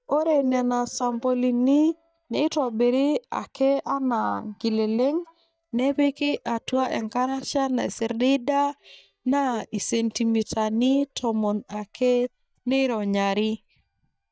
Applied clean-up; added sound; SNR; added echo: neural mask model DeepFilterNet 3.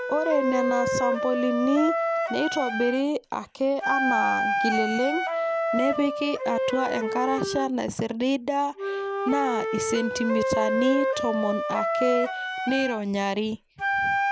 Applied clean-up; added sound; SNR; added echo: none; Wind instrument, woodwind instrument; 1 dB; none.